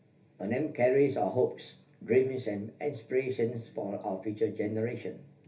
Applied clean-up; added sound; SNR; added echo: none; none; none; reverberation time 0.3 s.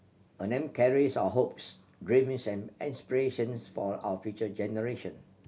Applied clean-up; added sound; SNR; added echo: none; none; none; none.